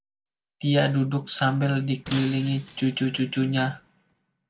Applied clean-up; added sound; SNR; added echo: none; Shatter; 16 dB; none.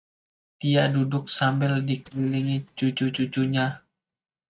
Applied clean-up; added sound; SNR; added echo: neural mask model RNNoise.